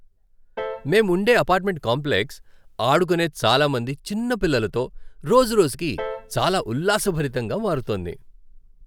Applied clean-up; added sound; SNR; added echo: none; Piano; 16 dB; none.